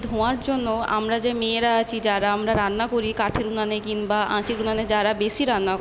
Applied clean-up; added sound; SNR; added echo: none; none; none; none.